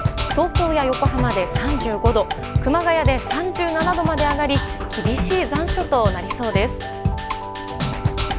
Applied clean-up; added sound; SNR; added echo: none; Percussion; 2 dB; none.